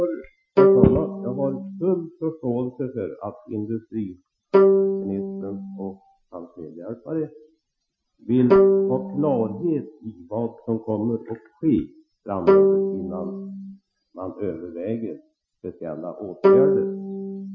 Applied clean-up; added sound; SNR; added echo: classical method Wiener filter.